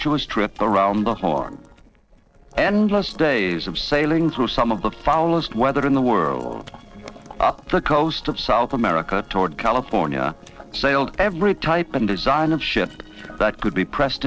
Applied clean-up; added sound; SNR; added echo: neural separator model SepFormer DNS4.